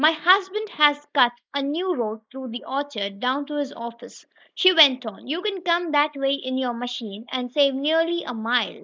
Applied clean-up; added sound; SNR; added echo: neural mask model Resemble Enhance denoiser.